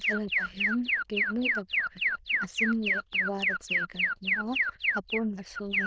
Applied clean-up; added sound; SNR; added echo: neural diffusion model UNIVERSE++.